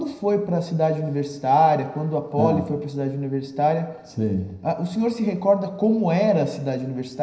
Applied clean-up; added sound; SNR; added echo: none; none; none; reverberation time 0.9 s.